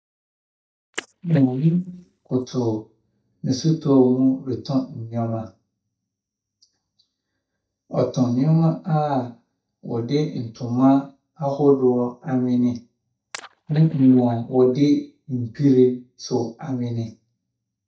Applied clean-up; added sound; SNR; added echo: neural mask model DeepFilterNet 3.